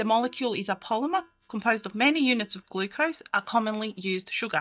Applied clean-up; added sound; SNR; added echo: neural mask model DeepFilterNet 3.